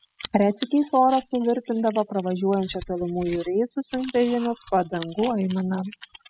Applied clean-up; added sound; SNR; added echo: classical method spectral subtraction.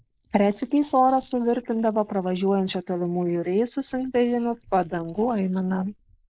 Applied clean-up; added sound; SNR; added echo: neural mask model Resemble Enhance denoiser.